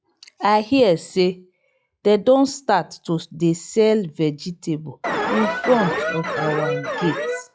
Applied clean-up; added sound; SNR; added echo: classical method log-MMSE.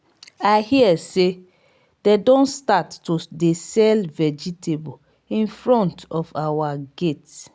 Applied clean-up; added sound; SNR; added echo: none; none; none; none.